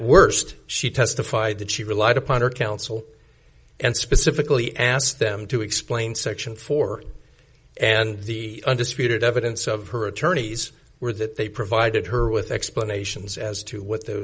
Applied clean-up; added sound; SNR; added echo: none; none; none; none.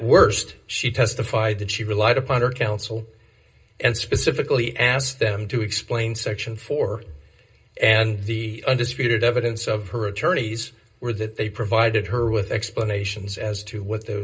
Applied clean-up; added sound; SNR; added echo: none; none; none; reverberation time 0.2 s.